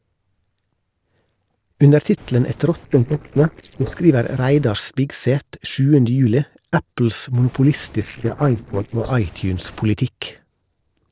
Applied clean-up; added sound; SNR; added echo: neural separator model SepFormer DNS4.